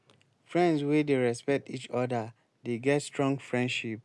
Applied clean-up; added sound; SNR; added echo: none; none; none; none.